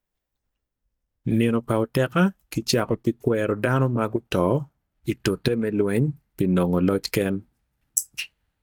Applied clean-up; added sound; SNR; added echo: neural mask model DeepFilterNet 3.